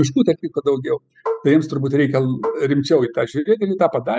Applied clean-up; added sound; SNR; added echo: classical method spectral subtraction.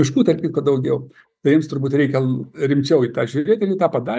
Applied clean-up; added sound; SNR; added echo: neural mask model DeepFilterNet 3.